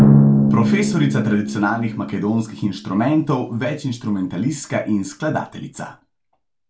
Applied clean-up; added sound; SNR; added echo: none; Drum; -1 dB; none.